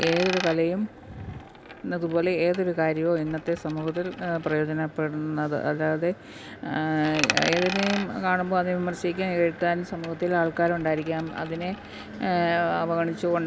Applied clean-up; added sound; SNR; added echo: none; Coin (dropping); 11 dB; none.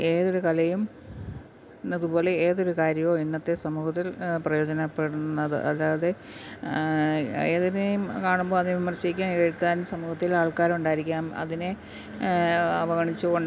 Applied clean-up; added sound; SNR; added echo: none; none; none; none.